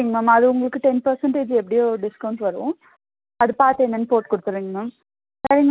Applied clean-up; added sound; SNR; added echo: none; none; none; none.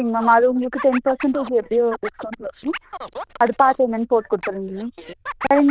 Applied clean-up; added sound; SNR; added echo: neural diffusion model UNIVERSE++.